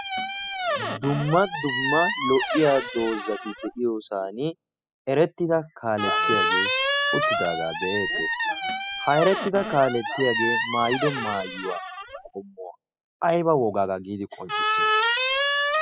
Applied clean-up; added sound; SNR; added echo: classical method spectral subtraction.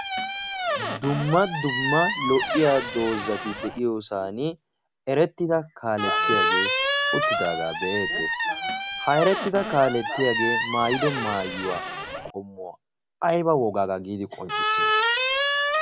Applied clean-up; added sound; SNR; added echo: none; Squeak; -1 dB; none.